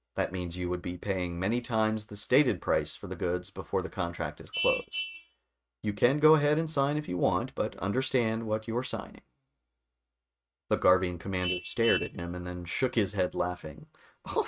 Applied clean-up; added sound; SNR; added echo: neural mask model RNNoise.